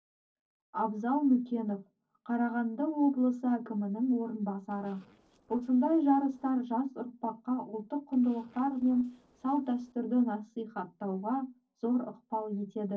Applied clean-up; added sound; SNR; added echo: neural separator model SepFormer DNS4.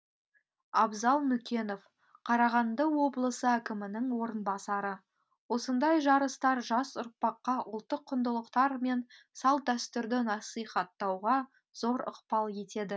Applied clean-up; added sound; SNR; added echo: none; none; none; none.